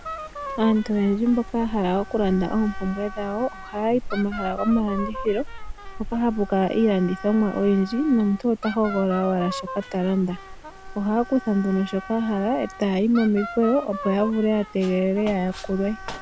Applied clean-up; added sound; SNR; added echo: none; Wind instrument, woodwind instrument + Wind; 12 dB; none.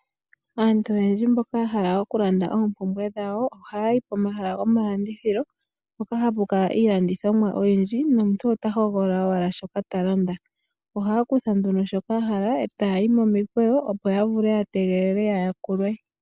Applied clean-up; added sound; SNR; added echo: none; none; none; none.